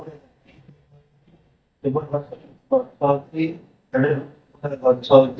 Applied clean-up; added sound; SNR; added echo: neural mask model DeepFilterNet 3.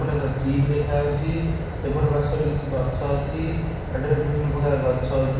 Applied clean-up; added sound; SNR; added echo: none; Fire; 4 dB; reverberation time 1.1 s.